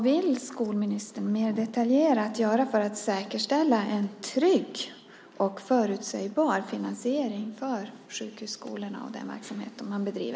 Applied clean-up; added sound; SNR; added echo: none; none; none; none.